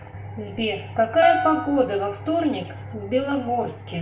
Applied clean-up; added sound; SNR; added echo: none; Piano; 5 dB; reverberation time 0.5 s.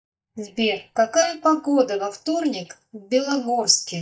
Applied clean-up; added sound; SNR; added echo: neural mask model DeepFilterNet 3.